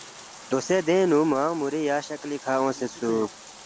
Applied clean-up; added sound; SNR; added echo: none; Bathtub (filling or washing); 19 dB; none.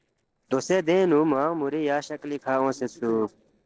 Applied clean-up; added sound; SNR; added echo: neural separator model SepFormer DNS4.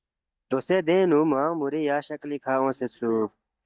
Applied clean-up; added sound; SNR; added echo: neural mask model DeepFilterNet 3.